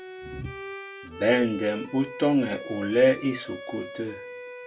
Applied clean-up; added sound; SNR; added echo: none; Bowed string instrument; 13 dB; reverberation time 0.2 s.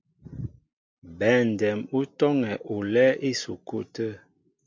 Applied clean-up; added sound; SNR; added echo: none; none; none; none.